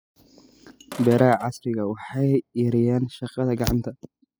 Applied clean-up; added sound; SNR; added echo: classical method spectral subtraction.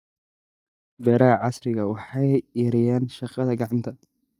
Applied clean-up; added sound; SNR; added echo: neural mask model DeepFilterNet 3.